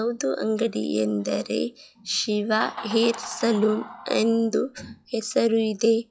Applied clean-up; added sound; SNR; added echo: classical method log-MMSE.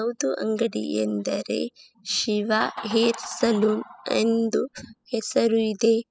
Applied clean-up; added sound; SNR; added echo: classical method spectral subtraction.